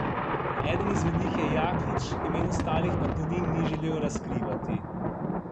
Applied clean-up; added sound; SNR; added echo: none; Thunder; -4 dB; none.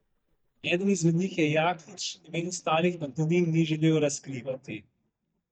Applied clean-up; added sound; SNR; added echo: neural mask model DeepFilterNet 3.